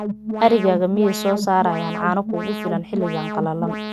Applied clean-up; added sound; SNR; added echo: none; Alarm; 6 dB; none.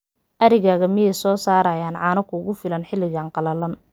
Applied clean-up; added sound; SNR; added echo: none; none; none; none.